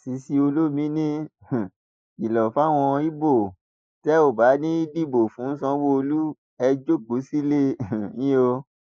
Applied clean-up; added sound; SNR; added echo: neural mask model Resemble Enhance denoiser.